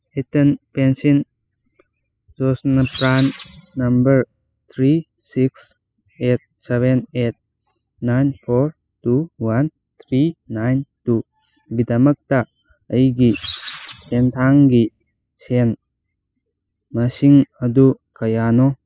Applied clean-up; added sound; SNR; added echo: classical method spectral subtraction.